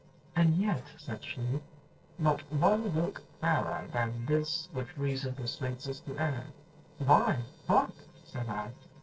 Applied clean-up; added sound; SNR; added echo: neural separator model SepFormer DNS4.